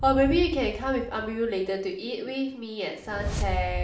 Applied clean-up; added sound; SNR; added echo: none; Whoosh, swoosh, swish; 7 dB; reverberation time 0.5 s.